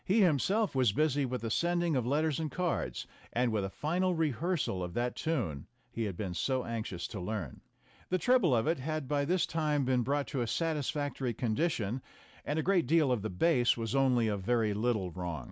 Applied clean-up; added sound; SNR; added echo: none; none; none; none.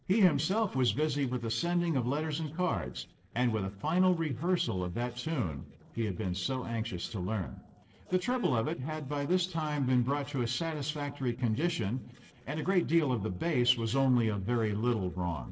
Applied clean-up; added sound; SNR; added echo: neural separator model SepFormer DNS4.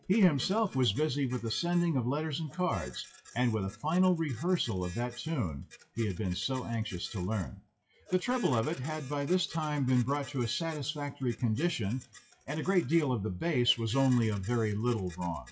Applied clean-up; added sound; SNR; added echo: classical method WPE with log-MMSE.